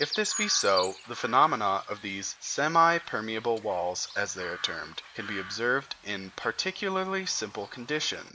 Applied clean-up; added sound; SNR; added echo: none; Chirp, tweet; 13 dB; none.